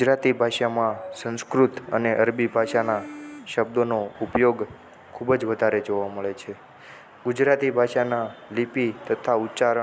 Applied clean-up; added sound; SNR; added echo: none; none; none; none.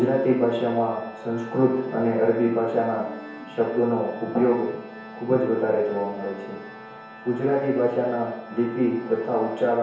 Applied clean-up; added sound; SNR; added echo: none; Organ; 17 dB; reverberation time 1.0 s.